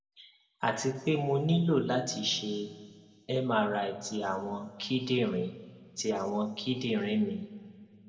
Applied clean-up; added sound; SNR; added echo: none; none; none; reverberation time 1.3 s.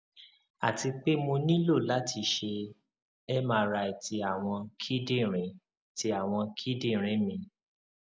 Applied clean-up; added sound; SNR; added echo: none; none; none; none.